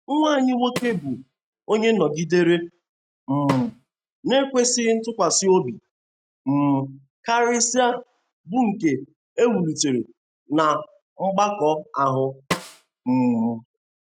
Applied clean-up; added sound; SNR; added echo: neural mask model RNNoise.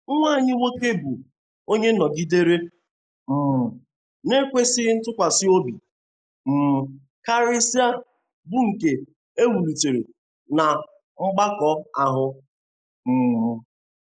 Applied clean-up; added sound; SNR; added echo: neural mask model Resemble Enhance denoiser.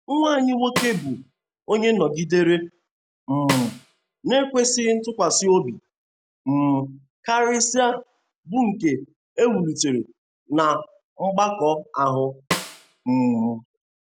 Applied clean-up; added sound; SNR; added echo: none; Snare drum; 10 dB; none.